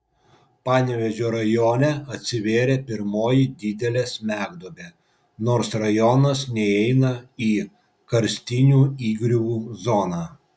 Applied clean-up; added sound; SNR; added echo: none; none; none; none.